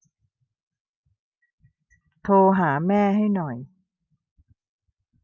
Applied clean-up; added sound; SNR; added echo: none; none; none; none.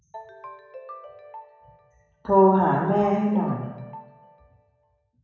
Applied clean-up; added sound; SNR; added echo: none; Ringtone; 19 dB; reverberation time 1.0 s.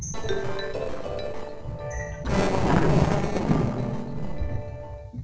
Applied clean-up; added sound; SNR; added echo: neural separator model SepFormer DNS4.